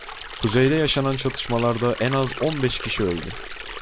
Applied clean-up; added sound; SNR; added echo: none; Stream; 10 dB; none.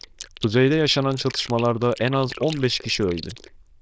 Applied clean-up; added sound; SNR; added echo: neural diffusion model UNIVERSE++.